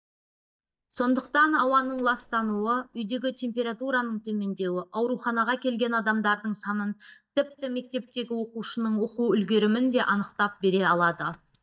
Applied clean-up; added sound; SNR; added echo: neural mask model DeepFilterNet 3.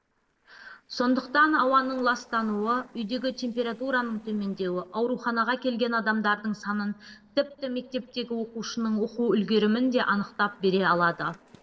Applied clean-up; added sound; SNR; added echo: neural separator model SepFormer DNS4.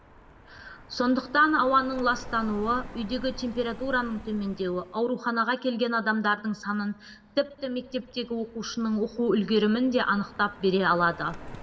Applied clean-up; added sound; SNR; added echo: none; Car passing by; 18 dB; reverberation time 1.3 s.